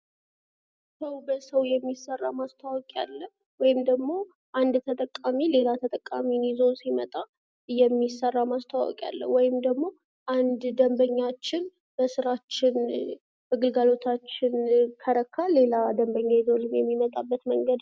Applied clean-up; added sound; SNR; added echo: none; none; none; none.